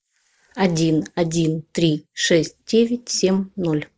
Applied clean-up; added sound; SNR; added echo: neural mask model Resemble Enhance denoiser.